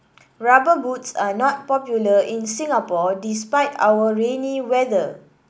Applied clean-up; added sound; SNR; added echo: none; none; none; none.